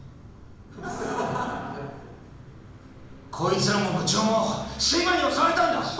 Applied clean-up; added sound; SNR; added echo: none; Engine / Vehicle; 19 dB; reverberation time 1.0 s.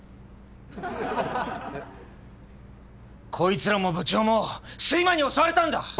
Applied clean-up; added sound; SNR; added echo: none; none; none; none.